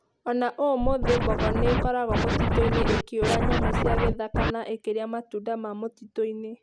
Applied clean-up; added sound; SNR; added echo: none; Scratching (performance technique); -3 dB; none.